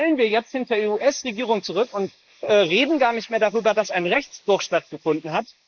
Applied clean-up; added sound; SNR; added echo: neural mask model Resemble Enhance denoiser.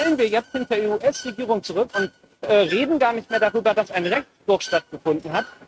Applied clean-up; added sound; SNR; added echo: neural mask model RNNoise.